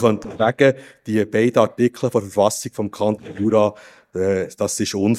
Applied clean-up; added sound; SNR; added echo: neural mask model DeepFilterNet 3.